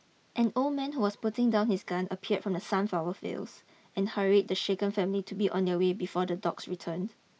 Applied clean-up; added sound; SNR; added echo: none; none; none; none.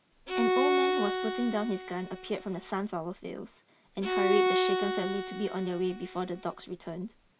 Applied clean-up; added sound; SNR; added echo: none; Bowed string instrument; -2 dB; none.